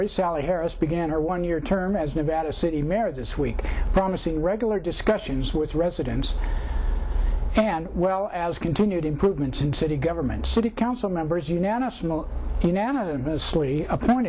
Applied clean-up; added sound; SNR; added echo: none; none; none; none.